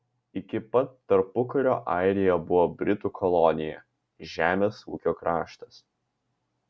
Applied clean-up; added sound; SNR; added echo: none; none; none; none.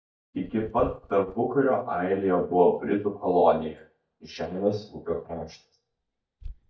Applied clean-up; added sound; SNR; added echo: neural mask model DeepFilterNet 3.